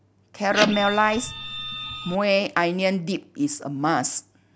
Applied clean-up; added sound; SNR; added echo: none; Printer; 6 dB; none.